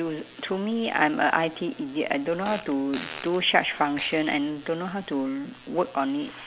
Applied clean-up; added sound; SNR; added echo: none; Fart; 15 dB; none.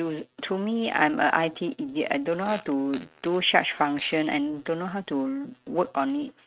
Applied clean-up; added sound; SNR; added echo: neural mask model RNNoise.